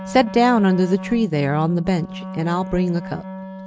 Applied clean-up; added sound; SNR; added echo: neural mask model RNNoise.